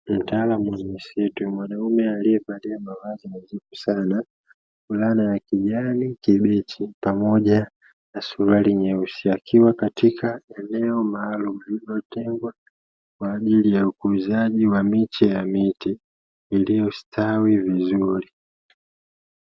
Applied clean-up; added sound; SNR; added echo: none; none; none; none.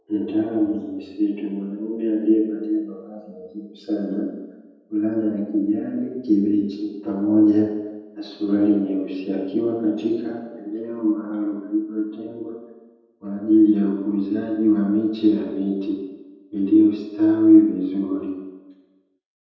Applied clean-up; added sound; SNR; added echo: none; none; none; reverberation time 1.1 s.